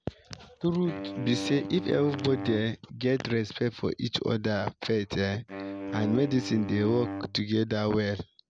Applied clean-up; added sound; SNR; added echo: none; Wind instrument, woodwind instrument; 9 dB; none.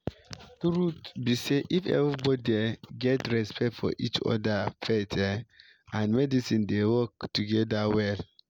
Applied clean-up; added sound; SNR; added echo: none; none; none; none.